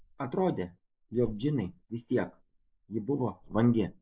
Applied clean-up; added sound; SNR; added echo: neural mask model Resemble Enhance denoiser.